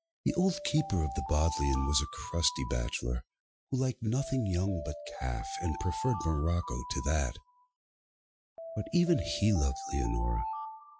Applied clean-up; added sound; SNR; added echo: classical method Wiener filter.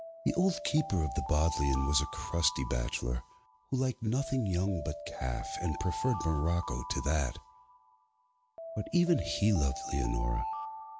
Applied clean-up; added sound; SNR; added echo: none; Alarm; 10 dB; none.